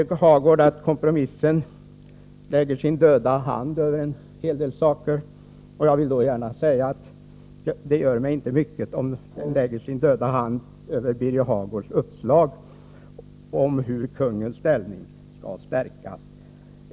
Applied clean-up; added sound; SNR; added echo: none; Brass instrument; 16 dB; none.